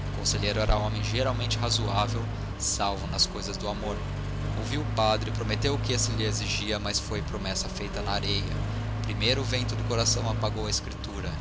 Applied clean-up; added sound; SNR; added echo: none; Accelerating, revving, vroom; 0 dB; none.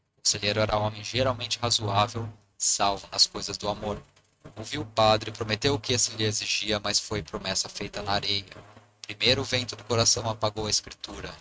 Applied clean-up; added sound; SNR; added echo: neural mask model RNNoise.